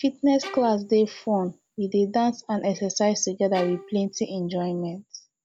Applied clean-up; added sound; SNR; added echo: none; Bowed string instrument; 19 dB; none.